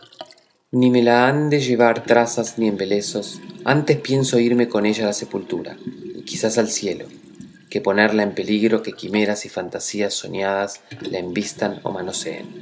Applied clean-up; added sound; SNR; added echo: none; Liquid + Keyboard (musical); 18 dB; none.